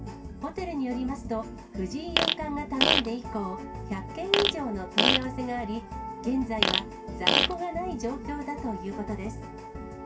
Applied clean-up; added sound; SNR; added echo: none; Fart; -5 dB; reverberation time 0.2 s.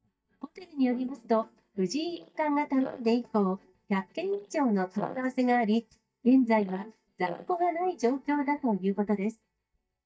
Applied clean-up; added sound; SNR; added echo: neural mask model DeepFilterNet 3.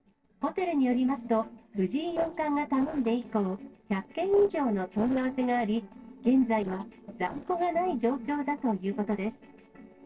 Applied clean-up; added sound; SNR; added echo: neural separator model SepFormer DNS4.